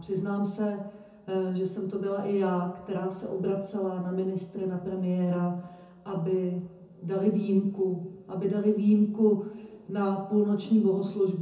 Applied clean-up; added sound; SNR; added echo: none; none; none; reverberation time 0.6 s.